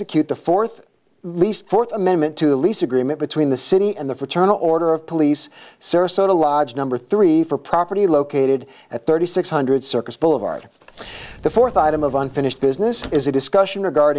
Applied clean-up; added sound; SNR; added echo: none; Sliding door / Slam / Wood; 20 dB; none.